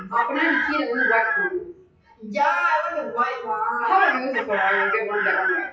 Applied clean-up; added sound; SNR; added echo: classical method WPE with log-MMSE.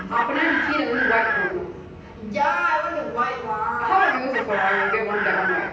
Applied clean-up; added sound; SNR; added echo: none; Chicken, rooster; 3 dB; reverberation time 0.9 s.